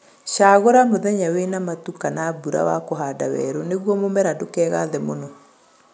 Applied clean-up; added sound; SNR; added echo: none; none; none; none.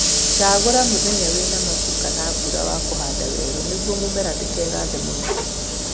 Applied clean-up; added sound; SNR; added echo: none; Sliding door / Hiss; -4 dB; none.